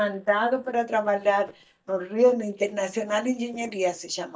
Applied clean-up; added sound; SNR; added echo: neural mask model DeepFilterNet 3.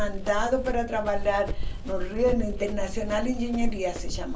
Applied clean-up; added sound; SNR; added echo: none; Run; 1 dB; reverberation time 0.3 s.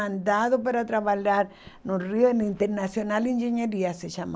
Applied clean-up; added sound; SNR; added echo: none; none; none; none.